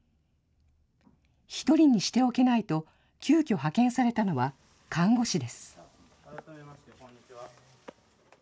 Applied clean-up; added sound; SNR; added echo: none; none; none; none.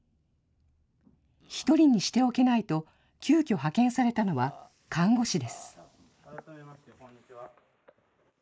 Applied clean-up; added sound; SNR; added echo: neural mask model Resemble Enhance denoiser.